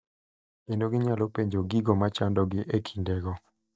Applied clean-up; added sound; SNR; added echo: neural mask model DeepFilterNet 3.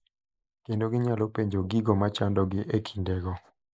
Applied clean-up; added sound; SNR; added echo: neural mask model Resemble Enhance denoiser.